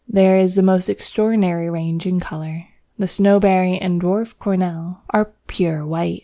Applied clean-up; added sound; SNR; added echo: none; none; none; none.